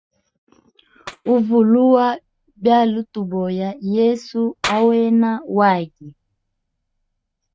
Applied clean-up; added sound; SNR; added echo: neural mask model RNNoise.